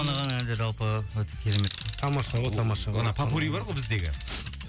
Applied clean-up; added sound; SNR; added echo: none; Tools; 16 dB; none.